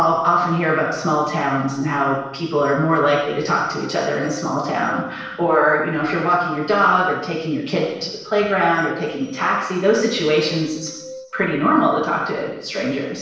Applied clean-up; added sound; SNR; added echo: neural separator model SepFormer DNS4.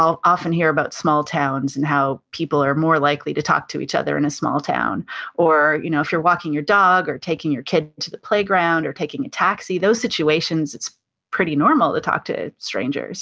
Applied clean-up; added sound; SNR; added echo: none; none; none; none.